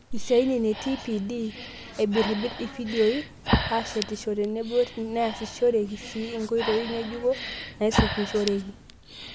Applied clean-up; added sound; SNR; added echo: none; Breathing; 6 dB; none.